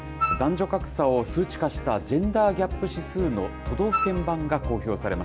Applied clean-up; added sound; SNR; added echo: none; Wind instrument, woodwind instrument; 5 dB; none.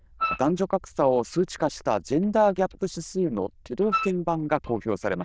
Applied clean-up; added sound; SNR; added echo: neural diffusion model UNIVERSE++.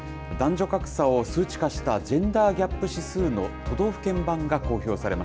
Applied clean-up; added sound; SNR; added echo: none; none; none; none.